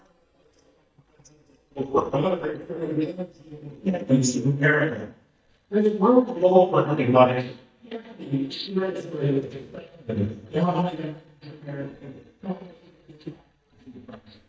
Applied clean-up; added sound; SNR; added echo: neural mask model DeepFilterNet 3.